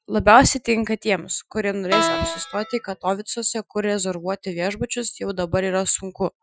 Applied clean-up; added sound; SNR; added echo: classical method Wiener filter.